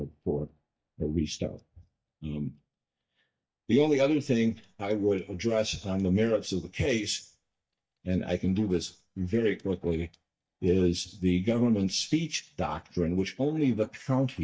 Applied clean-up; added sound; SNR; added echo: neural mask model DeepFilterNet 3.